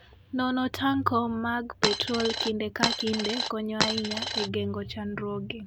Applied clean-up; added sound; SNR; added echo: none; Coin (dropping); 0 dB; none.